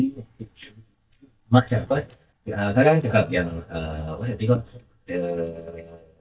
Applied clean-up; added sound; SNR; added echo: neural mask model DeepFilterNet 3.